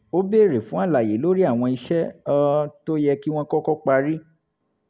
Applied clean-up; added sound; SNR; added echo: none; none; none; none.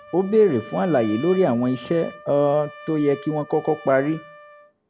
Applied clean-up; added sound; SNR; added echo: none; Trumpet; 19 dB; none.